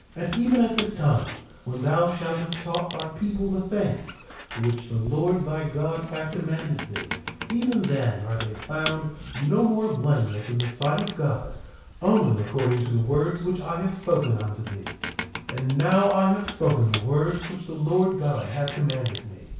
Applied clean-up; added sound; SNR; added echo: none; Squeak; 13 dB; reverberation time 0.6 s.